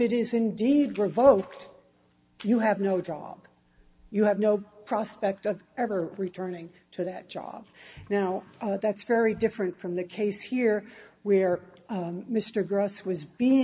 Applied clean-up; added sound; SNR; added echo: none; none; none; none.